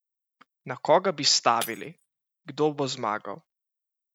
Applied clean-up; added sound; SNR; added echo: none; Shatter; 18 dB; none.